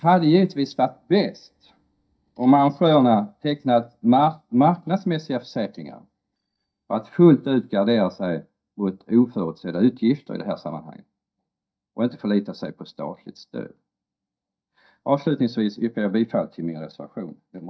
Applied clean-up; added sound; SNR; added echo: neural mask model DeepFilterNet 3.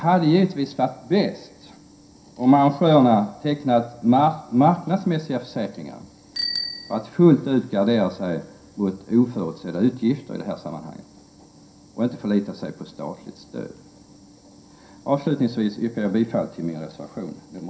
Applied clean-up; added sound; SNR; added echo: none; Bicycle bell; 12 dB; reverberation time 0.3 s.